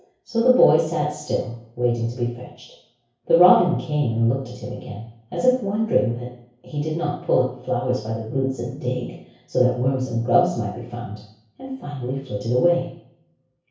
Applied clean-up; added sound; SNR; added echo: none; none; none; reverberation time 0.6 s.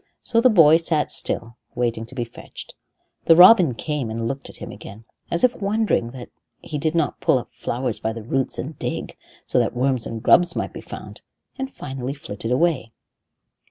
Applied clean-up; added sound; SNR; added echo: none; none; none; none.